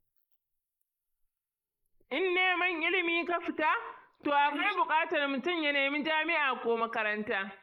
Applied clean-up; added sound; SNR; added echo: neural mask model Resemble Enhance denoiser.